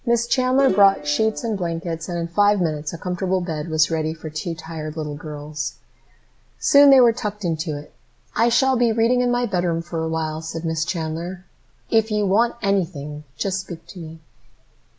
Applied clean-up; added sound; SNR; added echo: none; Plucked string instrument; 11 dB; none.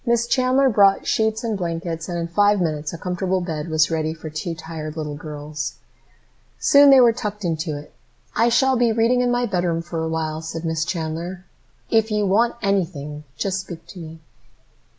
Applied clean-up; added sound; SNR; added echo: none; none; none; none.